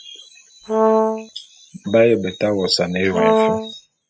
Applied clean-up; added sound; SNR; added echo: neural mask model RNNoise.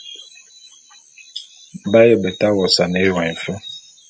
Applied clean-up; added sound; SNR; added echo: none; none; none; none.